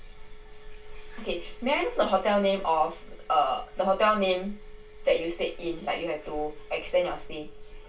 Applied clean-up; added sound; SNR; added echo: none; Telephone; 13 dB; reverberation time 0.2 s.